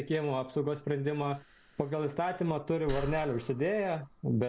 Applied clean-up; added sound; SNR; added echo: none; Breathing; 14 dB; none.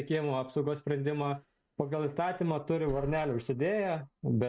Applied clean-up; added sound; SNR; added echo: neural mask model RNNoise.